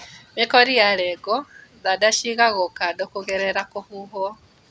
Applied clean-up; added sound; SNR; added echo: none; none; none; none.